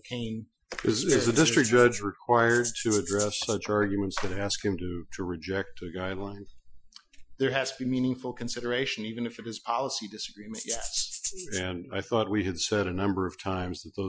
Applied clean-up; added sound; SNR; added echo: classical method Wiener filter.